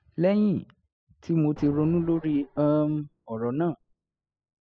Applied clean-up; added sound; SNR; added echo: classical method spectral subtraction.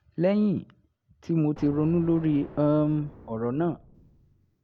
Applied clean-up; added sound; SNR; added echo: none; Explosion; 19 dB; none.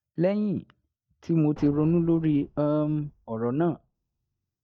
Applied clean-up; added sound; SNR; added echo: neural mask model DeepFilterNet 3.